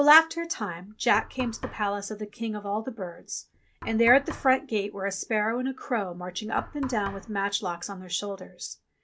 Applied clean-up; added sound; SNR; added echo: none; Knock; 18 dB; none.